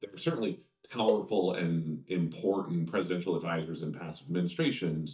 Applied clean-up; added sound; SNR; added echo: neural mask model DeepFilterNet 3.